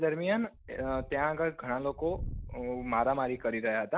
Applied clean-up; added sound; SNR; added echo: none; Wind; 12 dB; none.